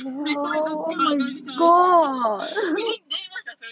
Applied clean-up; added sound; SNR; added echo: none; none; none; none.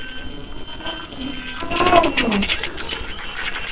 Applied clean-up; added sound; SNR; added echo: neural separator model SepFormer WHAMR!.